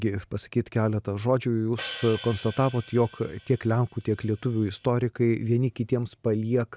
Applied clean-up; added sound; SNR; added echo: none; Hi-hat; 13 dB; none.